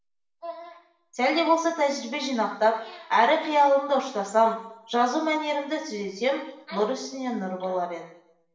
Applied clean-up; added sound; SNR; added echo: none; none; none; reverberation time 0.8 s.